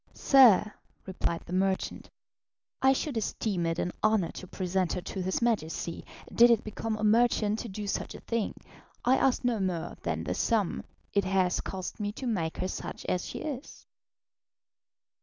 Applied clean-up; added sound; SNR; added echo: none; none; none; none.